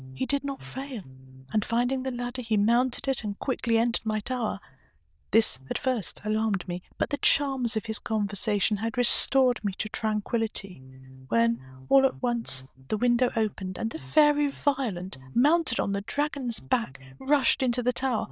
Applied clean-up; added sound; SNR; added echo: neural diffusion model UNIVERSE++.